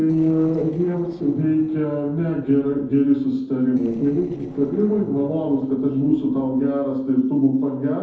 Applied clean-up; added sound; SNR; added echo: neural separator model SepFormer DNS4.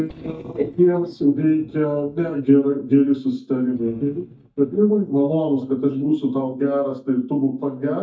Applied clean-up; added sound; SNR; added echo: neural mask model DeepFilterNet 3.